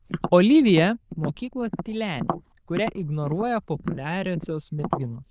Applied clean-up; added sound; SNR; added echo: neural diffusion model UNIVERSE++.